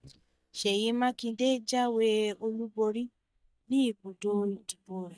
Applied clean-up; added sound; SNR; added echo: neural mask model DeepFilterNet 3.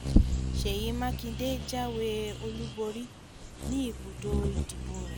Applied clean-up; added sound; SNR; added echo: none; Bird vocalization, bird call, bird song; -4 dB; none.